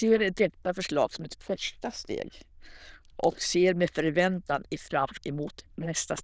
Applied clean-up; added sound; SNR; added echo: neural diffusion model UNIVERSE++.